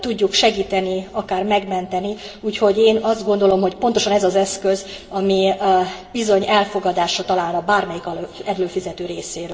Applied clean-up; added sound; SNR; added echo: none; none; none; reverberation time 2.8 s.